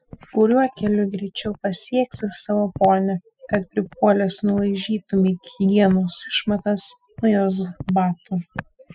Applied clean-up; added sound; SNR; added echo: classical method spectral subtraction.